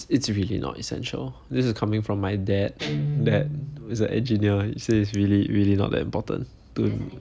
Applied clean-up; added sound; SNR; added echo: none; Guitar; 10 dB; none.